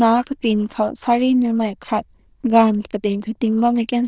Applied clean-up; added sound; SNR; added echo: neural diffusion model UNIVERSE++.